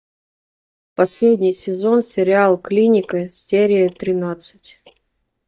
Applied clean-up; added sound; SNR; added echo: neural mask model DeepFilterNet 3.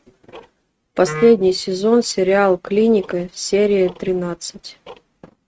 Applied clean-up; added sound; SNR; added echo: neural mask model RNNoise.